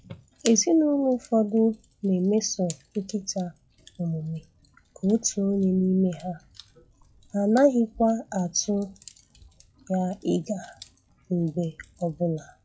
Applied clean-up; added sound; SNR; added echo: classical method log-MMSE.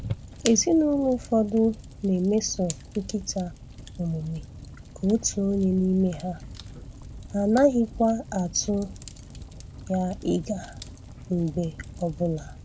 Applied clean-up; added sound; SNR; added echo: none; Fire; 14 dB; none.